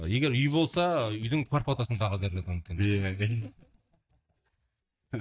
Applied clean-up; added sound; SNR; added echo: neural mask model DeepFilterNet 3.